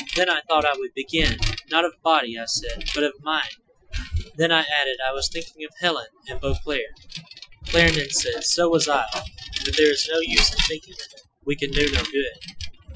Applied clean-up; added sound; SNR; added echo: classical method Wiener filter.